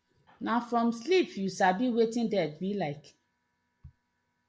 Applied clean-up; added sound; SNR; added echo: none; none; none; none.